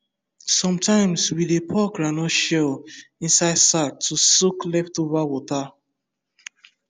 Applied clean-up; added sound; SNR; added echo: none; none; none; none.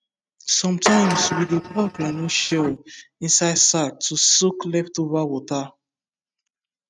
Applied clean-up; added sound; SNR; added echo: neural mask model RNNoise.